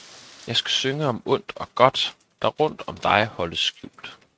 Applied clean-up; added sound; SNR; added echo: neural mask model RNNoise.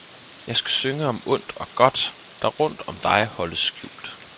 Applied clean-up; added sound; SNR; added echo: none; Rain; 18 dB; none.